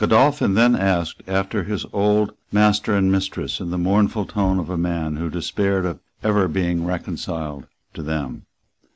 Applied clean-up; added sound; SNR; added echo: none; none; none; none.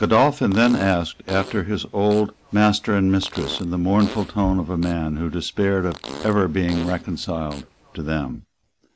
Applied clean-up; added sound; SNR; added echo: none; Fart; 17 dB; none.